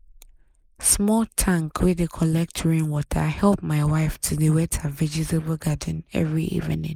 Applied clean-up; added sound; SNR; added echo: neural mask model Resemble Enhance denoiser.